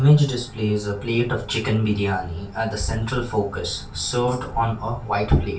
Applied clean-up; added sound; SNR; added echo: none; none; none; reverberation time 0.2 s.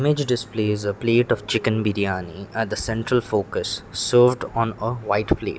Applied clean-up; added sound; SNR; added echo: none; none; none; none.